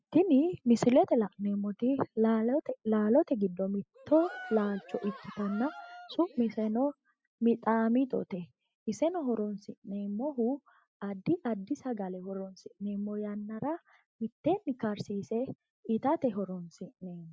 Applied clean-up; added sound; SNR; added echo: classical method spectral subtraction.